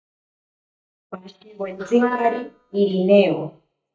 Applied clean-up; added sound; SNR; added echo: neural mask model DeepFilterNet 3.